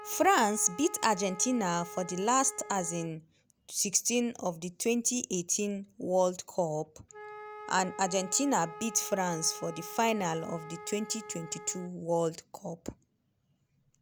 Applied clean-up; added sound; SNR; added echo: none; Wind instrument, woodwind instrument; 16 dB; none.